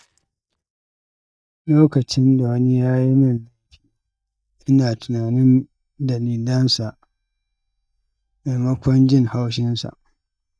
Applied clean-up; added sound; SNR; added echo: neural mask model DeepFilterNet 3.